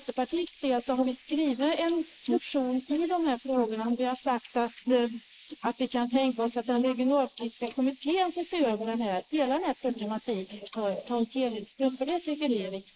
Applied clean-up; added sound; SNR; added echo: neural mask model Resemble Enhance denoiser.